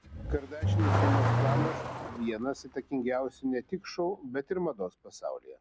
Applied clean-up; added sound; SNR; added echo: none; Accelerating, revving, vroom / Car; -3 dB; none.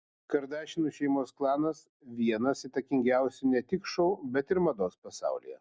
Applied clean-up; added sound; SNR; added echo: none; none; none; none.